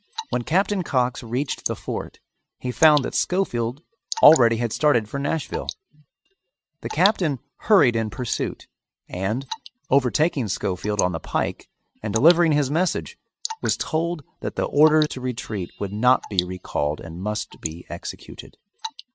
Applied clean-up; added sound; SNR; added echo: neural mask model RNNoise.